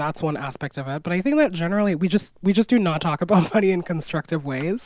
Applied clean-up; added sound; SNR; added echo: none; none; none; none.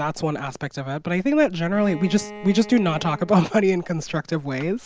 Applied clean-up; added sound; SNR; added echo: none; Bowed string instrument; 17 dB; none.